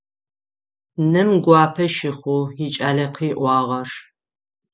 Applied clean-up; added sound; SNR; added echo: none; none; none; none.